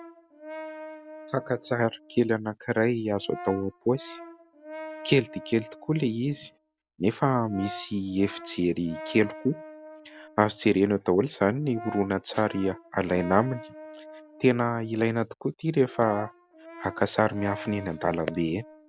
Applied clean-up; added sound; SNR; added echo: none; Brass instrument; 16 dB; none.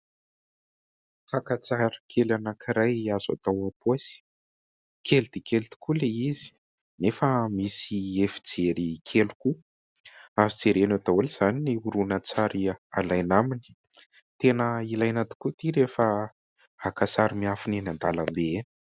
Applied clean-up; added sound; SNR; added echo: none; none; none; none.